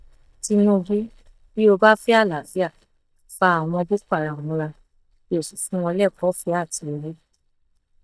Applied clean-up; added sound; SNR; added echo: neural mask model DeepFilterNet 3.